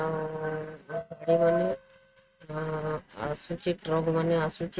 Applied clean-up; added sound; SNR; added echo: neural mask model RNNoise.